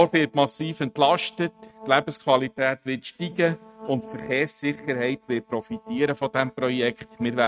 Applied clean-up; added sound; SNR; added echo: neural mask model RNNoise.